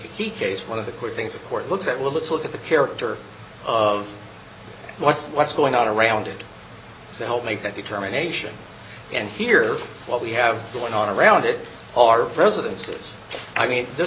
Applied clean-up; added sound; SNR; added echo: none; none; none; none.